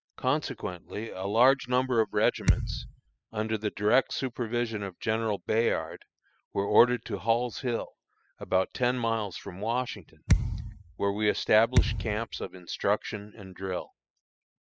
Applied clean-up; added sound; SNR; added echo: classical method spectral subtraction.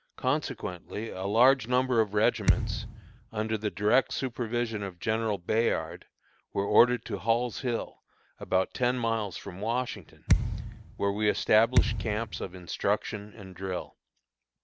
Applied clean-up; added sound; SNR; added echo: none; Thump, thud; 0 dB; none.